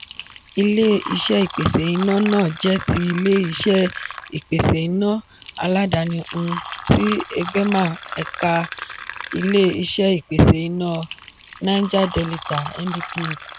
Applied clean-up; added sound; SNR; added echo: none; Fill (with liquid); 12 dB; none.